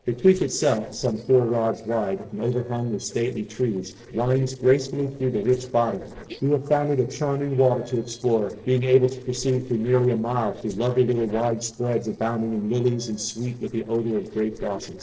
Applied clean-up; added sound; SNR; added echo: neural separator model SepFormer DNS4.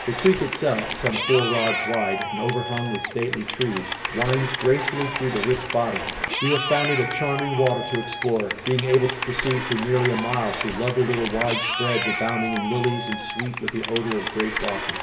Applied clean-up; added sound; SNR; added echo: none; Cheering / Clapping; 4 dB; reverberation time 1.1 s.